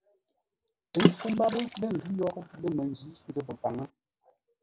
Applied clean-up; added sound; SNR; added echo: none; Water / Splash, splatter; 0 dB; none.